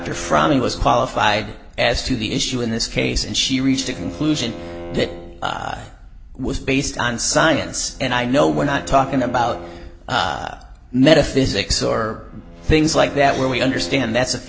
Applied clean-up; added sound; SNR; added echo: none; Bowed string instrument; 18 dB; none.